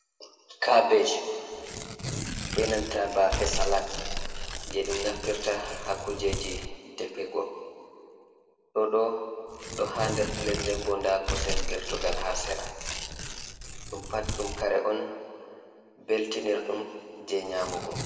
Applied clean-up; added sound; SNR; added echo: none; Tearing; 6 dB; reverberation time 2.3 s.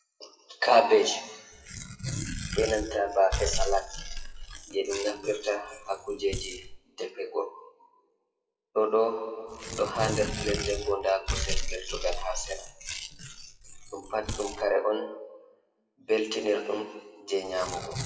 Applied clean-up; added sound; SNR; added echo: classical method WPE with log-MMSE.